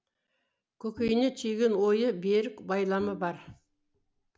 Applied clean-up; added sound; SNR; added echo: none; Bowed string instrument; 20 dB; none.